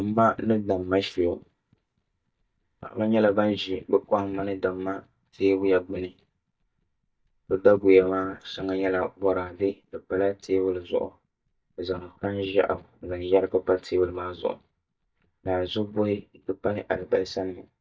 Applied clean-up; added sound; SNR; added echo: neural mask model DeepFilterNet 3.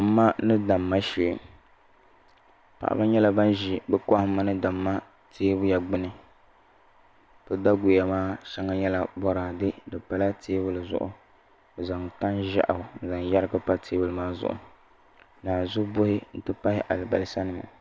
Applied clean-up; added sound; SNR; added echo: none; none; none; none.